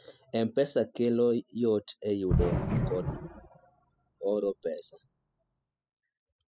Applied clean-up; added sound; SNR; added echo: classical method spectral subtraction.